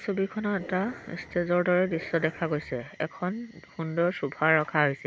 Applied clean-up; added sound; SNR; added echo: none; Growling; 18 dB; none.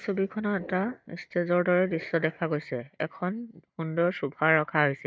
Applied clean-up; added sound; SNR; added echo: neural mask model DeepFilterNet 3.